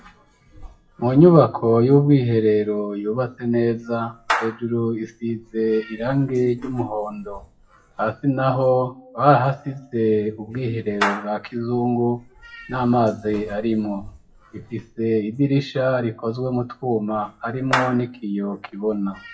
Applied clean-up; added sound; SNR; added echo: classical method WPE with log-MMSE.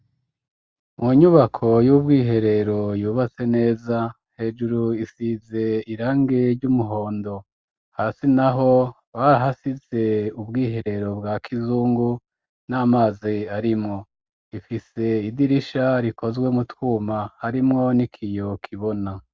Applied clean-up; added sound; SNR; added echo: none; none; none; none.